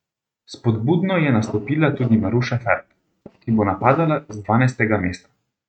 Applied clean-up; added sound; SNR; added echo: neural mask model RNNoise.